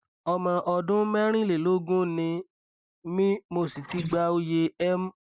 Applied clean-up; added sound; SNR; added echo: neural mask model Resemble Enhance denoiser.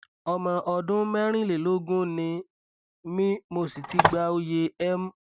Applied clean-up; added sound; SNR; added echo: none; Telephone; 0 dB; none.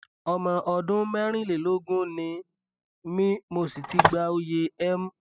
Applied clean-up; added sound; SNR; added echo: classical method spectral subtraction.